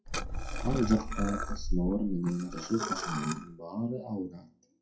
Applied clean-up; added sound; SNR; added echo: classical method WPE with log-MMSE.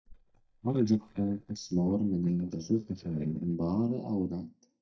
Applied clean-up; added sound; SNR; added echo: neural mask model DeepFilterNet 3.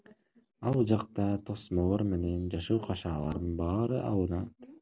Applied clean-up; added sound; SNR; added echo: none; none; none; none.